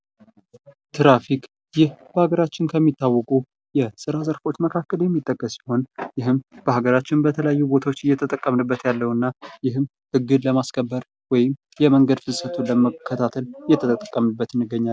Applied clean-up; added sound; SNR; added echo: none; none; none; none.